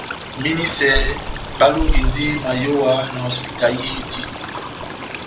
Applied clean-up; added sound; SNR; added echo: none; Stream; 3 dB; none.